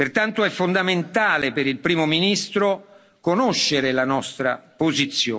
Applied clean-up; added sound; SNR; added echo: none; none; none; none.